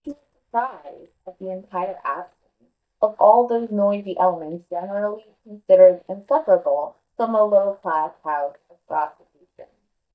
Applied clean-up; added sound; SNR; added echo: neural mask model DeepFilterNet 3.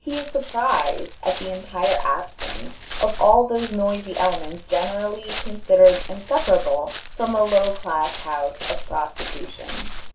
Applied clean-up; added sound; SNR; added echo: none; Walk, footsteps; 7 dB; reverberation time 0.3 s.